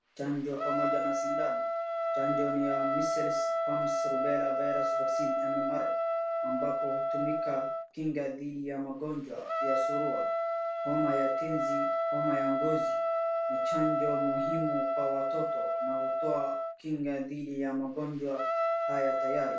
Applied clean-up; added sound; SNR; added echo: none; Trumpet; -4 dB; reverberation time 0.3 s.